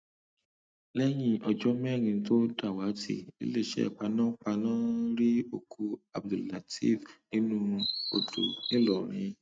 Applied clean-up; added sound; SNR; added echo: neural mask model RNNoise.